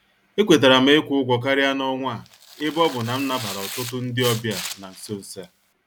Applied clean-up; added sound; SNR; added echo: none; Tearing; 14 dB; none.